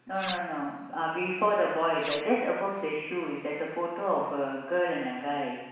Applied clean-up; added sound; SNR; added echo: none; Cutlery, silverware; 11 dB; reverberation time 1.1 s.